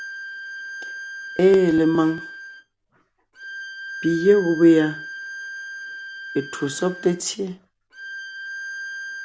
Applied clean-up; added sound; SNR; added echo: none; Bowed string instrument; 12 dB; none.